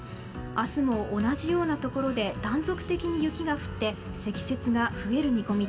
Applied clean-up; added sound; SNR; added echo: none; none; none; reverberation time 1.5 s.